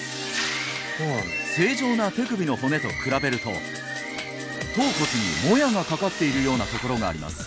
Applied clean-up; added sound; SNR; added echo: none; Bird; 9 dB; none.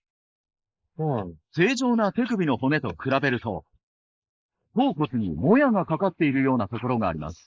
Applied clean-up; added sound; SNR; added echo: neural mask model Resemble Enhance denoiser.